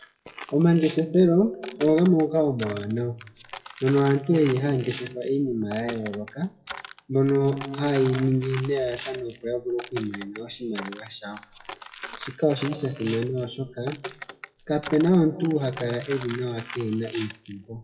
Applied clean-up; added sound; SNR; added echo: classical method WPE with log-MMSE.